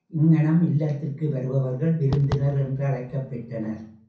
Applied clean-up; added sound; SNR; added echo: none; Fireworks; 14 dB; reverberation time 0.6 s.